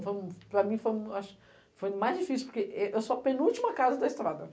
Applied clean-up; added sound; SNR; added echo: none; none; none; none.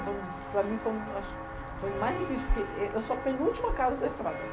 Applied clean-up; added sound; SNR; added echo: none; Walk, footsteps; 4 dB; none.